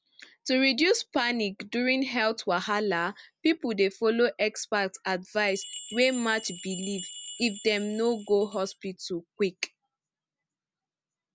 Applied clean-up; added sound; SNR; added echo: none; Bell; 12 dB; none.